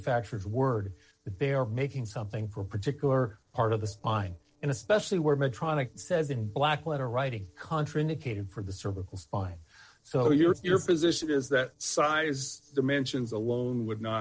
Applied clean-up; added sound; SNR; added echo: neural separator model SepFormer DNS4.